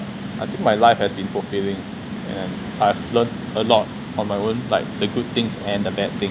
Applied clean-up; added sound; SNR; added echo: none; none; none; none.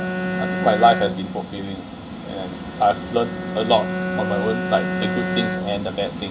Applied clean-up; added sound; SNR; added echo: none; Bowed string instrument; 4 dB; reverberation time 0.2 s.